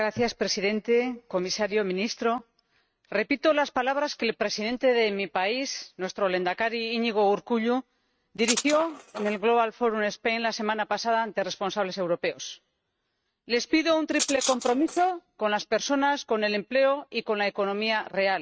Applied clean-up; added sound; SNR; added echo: neural mask model RNNoise.